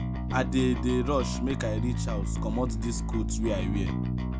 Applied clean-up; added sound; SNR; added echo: none; Bass guitar; -1 dB; none.